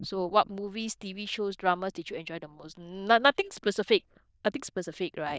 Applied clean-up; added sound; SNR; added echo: neural diffusion model UNIVERSE++.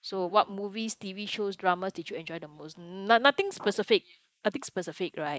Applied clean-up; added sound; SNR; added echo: neural mask model Resemble Enhance denoiser.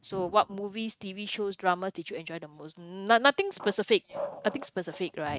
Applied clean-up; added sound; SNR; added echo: neural mask model RNNoise.